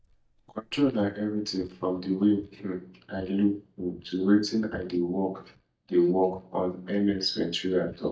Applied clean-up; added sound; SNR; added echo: neural mask model DeepFilterNet 3.